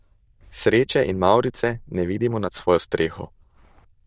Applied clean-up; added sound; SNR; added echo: neural diffusion model UNIVERSE++.